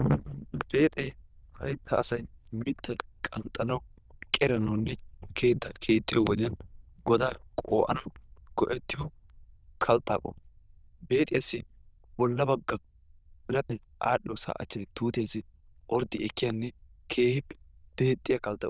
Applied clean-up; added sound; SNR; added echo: neural diffusion model UNIVERSE++.